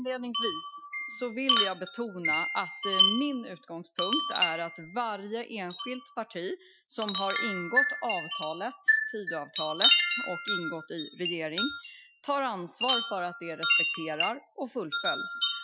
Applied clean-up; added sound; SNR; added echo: classical method Wiener filter.